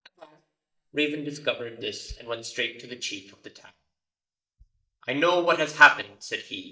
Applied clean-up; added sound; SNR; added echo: neural mask model DeepFilterNet 3.